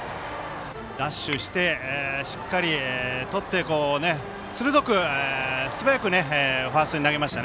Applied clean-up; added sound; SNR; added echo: none; none; none; none.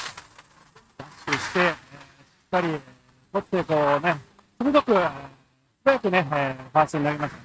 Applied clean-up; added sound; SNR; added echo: neural mask model RNNoise.